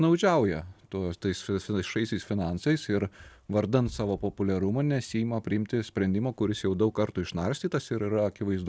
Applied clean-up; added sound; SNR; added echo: none; none; none; none.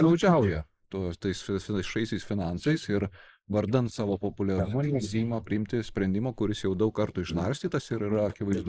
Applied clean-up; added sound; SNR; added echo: neural mask model Resemble Enhance denoiser.